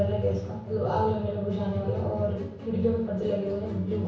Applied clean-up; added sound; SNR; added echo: none; Musical instrument; 16 dB; reverberation time 0.6 s.